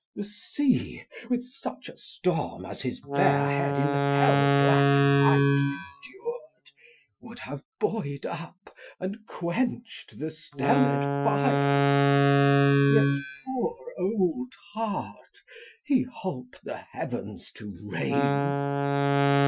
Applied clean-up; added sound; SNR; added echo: classical method Wiener filter.